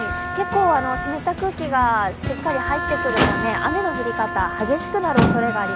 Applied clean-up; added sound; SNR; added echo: none; Wind instrument, woodwind instrument + Motor vehicle (road); 2 dB; none.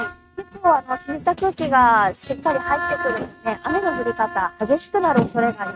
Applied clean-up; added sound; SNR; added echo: neural mask model RNNoise.